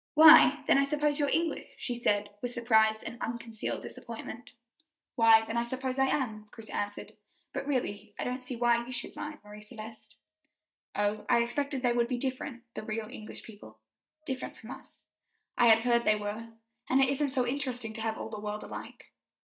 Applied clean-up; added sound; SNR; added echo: neural mask model DeepFilterNet 3.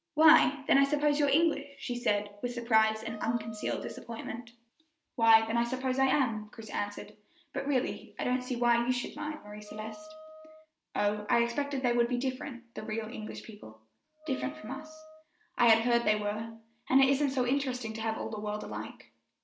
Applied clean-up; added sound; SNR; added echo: none; Wind instrument, woodwind instrument; 17 dB; none.